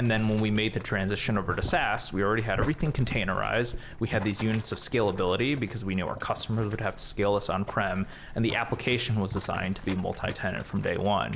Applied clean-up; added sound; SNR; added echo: none; Boiling; 11 dB; none.